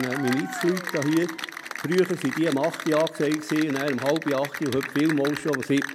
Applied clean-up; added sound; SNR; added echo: none; Applause / Cheering; 9 dB; none.